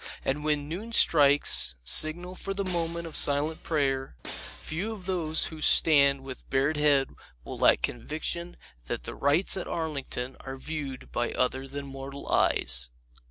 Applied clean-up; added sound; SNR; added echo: none; Shatter; 16 dB; none.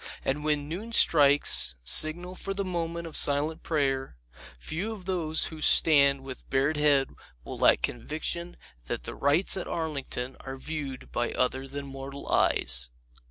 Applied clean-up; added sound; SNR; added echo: none; none; none; none.